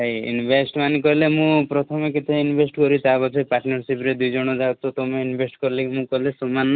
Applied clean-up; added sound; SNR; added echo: none; none; none; none.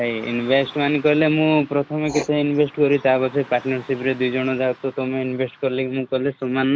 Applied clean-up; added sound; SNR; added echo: none; Writing + Car passing by / Traffic noise, roadway noise; 20 dB; none.